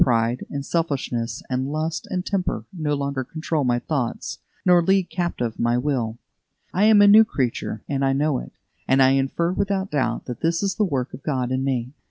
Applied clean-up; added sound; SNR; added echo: none; none; none; none.